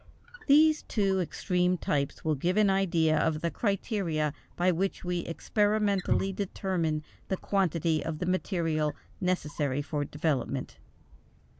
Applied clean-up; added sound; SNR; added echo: none; Wild animals; 15 dB; none.